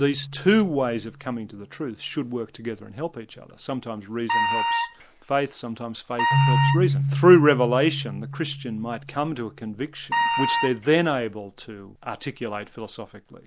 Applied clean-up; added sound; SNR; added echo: none; Keyboard (musical) + Wind instrument, woodwind instrument; 3 dB; none.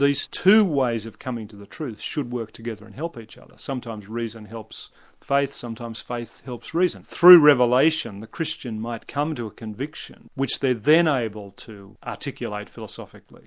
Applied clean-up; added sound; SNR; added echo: none; none; none; none.